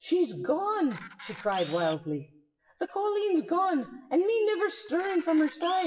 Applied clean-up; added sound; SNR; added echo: classical method WPE with log-MMSE.